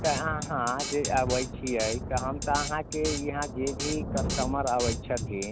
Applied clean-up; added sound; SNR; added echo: none; Thunder / Rain + Drum kit; 3 dB; none.